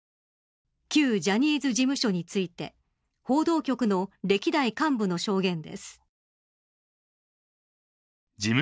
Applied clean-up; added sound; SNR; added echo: none; none; none; none.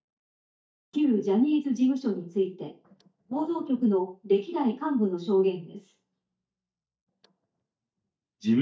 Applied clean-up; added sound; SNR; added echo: neural mask model DeepFilterNet 3.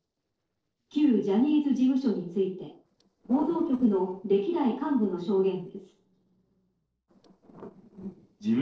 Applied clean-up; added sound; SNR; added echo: neural separator model SepFormer DNS4.